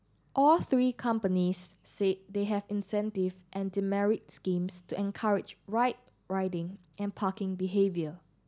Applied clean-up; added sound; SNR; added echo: none; none; none; none.